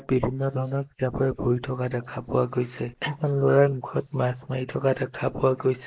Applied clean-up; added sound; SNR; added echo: neural mask model Resemble Enhance denoiser.